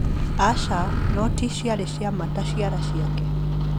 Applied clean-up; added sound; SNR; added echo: none; Microwave oven; -4 dB; none.